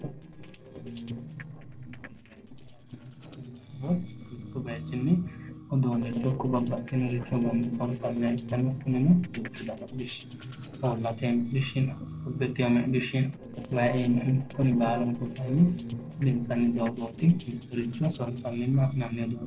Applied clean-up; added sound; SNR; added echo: neural separator model SepFormer DNS4.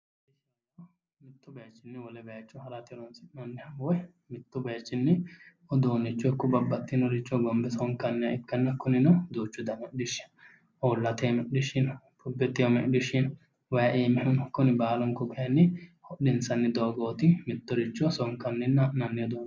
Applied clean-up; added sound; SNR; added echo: none; none; none; none.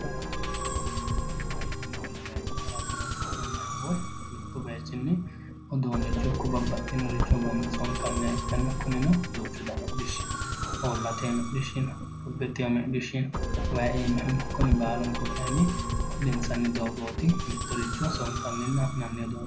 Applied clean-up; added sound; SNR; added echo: none; Musical instrument; 0 dB; reverberation time 0.5 s.